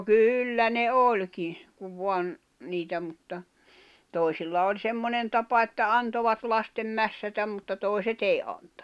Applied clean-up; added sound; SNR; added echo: none; none; none; none.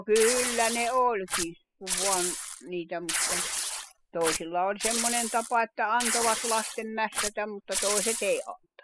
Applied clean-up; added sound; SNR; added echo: classical method spectral subtraction.